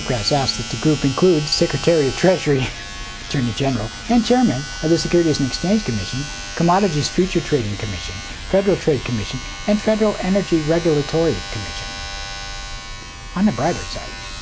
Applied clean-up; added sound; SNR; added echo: none; Domestic sounds, home sounds; 12 dB; none.